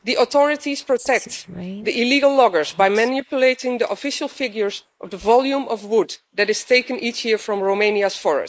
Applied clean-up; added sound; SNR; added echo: neural mask model Resemble Enhance denoiser.